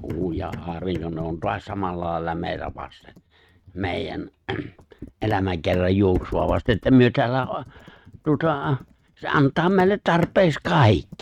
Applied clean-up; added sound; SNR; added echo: neural mask model RNNoise.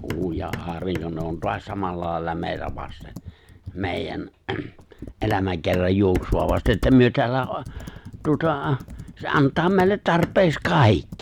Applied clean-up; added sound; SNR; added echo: none; Hammer + Computer keyboard; 12 dB; none.